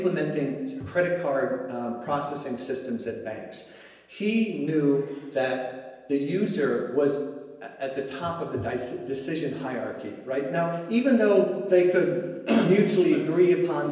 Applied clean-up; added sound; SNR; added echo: none; none; none; reverberation time 1.0 s.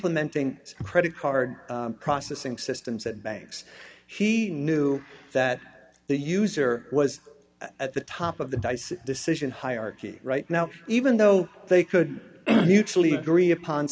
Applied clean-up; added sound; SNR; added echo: none; none; none; none.